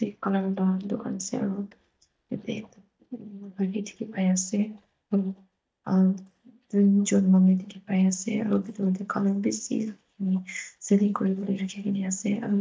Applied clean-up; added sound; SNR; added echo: neural mask model DeepFilterNet 3.